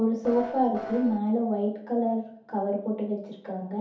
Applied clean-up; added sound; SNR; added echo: none; Piano; 11 dB; reverberation time 0.5 s.